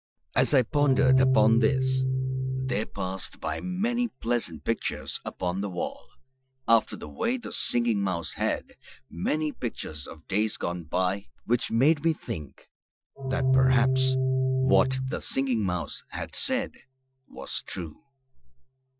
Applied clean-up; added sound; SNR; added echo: classical method Wiener filter.